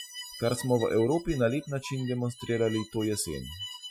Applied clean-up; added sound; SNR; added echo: classical method Wiener filter.